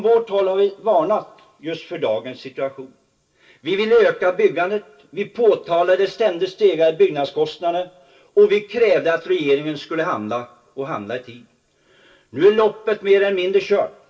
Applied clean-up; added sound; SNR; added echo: none; none; none; reverberation time 0.2 s.